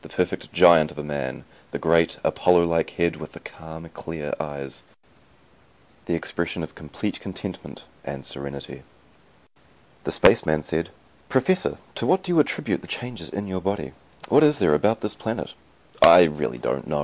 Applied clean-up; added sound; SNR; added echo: none; none; none; none.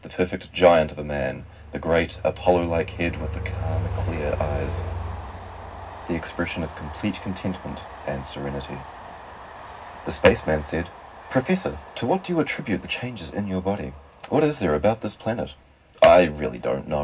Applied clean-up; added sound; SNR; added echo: none; Train; 11 dB; reverberation time 0.4 s.